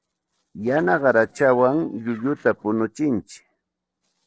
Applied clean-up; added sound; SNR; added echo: neural separator model SepFormer DNS4.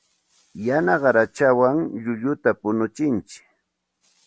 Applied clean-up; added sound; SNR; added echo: none; none; none; none.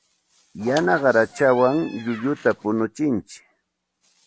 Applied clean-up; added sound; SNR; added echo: none; Squeak; 18 dB; none.